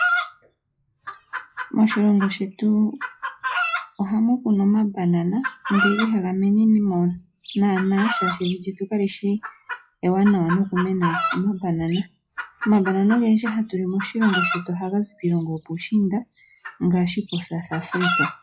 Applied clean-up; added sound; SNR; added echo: classical method log-MMSE.